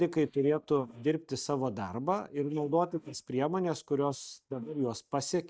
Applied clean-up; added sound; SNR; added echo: neural mask model DeepFilterNet 3.